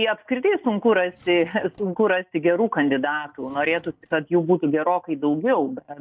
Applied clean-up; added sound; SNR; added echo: neural mask model DeepFilterNet 3.